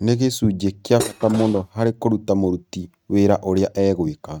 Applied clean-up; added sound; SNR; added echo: neural mask model RNNoise.